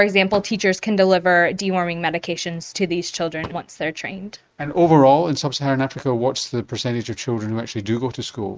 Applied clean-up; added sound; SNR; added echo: neural mask model RNNoise.